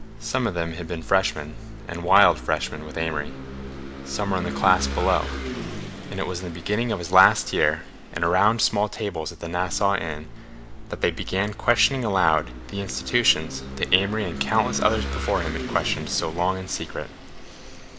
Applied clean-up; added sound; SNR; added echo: none; Engine / Vehicle; 9 dB; none.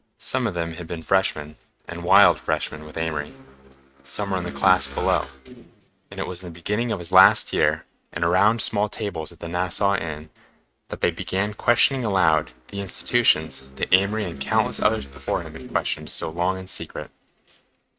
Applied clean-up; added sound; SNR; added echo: neural mask model RNNoise.